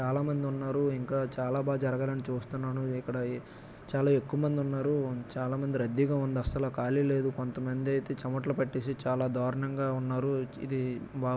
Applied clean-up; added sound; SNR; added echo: none; none; none; none.